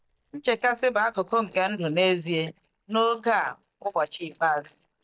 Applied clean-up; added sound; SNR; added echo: neural mask model DeepFilterNet 3.